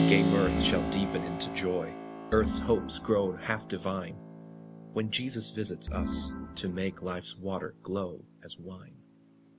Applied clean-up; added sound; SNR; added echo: none; Organ + Keyboard (musical); 2 dB; none.